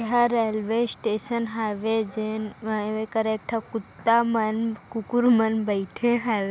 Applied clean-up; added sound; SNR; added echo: none; none; none; none.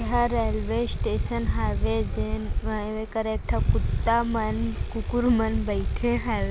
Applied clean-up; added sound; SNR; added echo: none; Bicycle; 0 dB; none.